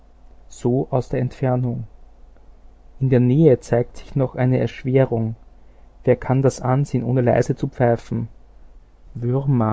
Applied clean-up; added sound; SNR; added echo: none; none; none; none.